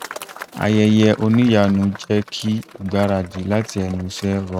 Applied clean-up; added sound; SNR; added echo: neural mask model RNNoise.